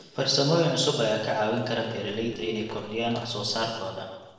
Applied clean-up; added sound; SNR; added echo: neural separator model SepFormer DNS4.